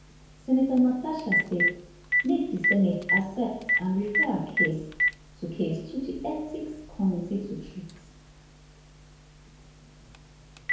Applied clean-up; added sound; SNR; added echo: none; Telephone; 2 dB; reverberation time 0.9 s.